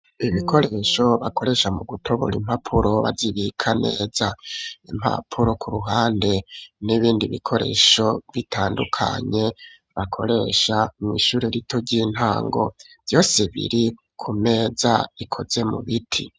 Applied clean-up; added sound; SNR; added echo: neural mask model RNNoise.